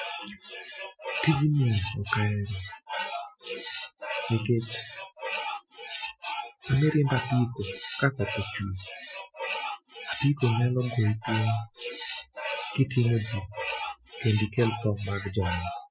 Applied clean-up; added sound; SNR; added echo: classical method Wiener filter.